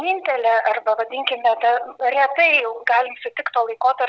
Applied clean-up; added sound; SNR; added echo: none; none; none; none.